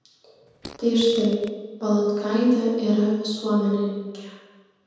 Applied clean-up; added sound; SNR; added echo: none; Fart; 20 dB; reverberation time 1.2 s.